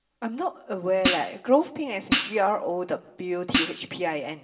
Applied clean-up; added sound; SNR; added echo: none; Hi-hat; 2 dB; reverberation time 1.0 s.